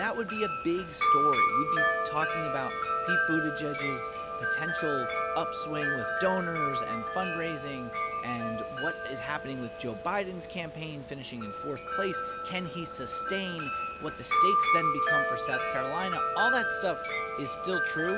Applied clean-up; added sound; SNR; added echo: none; Wind chime; -4 dB; none.